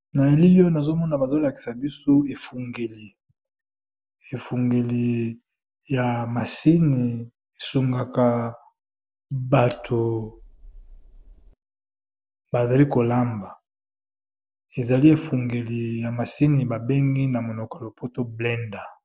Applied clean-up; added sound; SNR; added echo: neural separator model SepFormer DNS4.